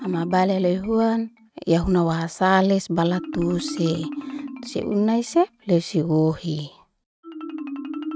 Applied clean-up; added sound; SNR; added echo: neural mask model RNNoise.